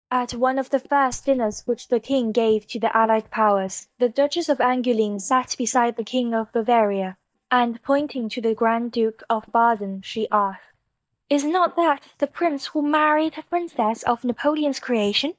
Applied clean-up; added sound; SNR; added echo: neural mask model DeepFilterNet 3.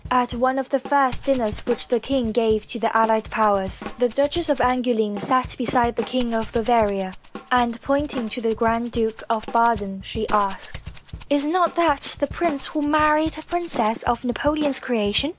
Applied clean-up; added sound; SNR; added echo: none; Drum kit + Rattle (instrument); 14 dB; none.